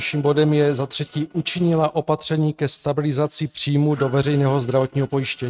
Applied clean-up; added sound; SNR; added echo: neural mask model RNNoise.